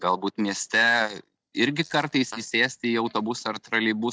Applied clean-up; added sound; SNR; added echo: neural mask model DeepFilterNet 3.